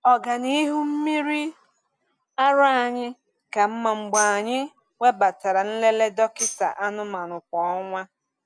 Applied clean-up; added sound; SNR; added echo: none; Tambourine; 10 dB; none.